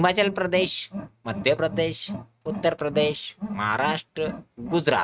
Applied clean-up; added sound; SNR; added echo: neural mask model RNNoise.